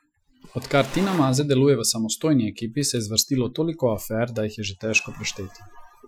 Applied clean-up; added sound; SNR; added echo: classical method Wiener filter.